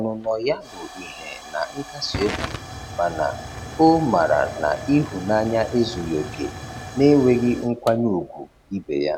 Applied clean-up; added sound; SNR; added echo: none; Tick / Hiss / Explosion / Fire; 13 dB; none.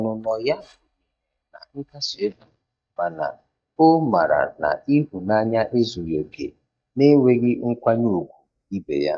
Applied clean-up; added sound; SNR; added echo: neural mask model DeepFilterNet 3.